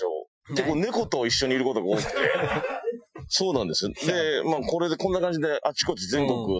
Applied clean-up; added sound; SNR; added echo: classical method Wiener filter.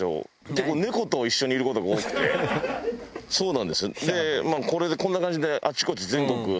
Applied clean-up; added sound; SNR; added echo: none; none; none; none.